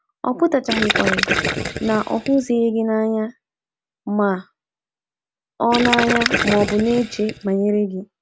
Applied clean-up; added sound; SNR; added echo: none; Gurgling; 2 dB; none.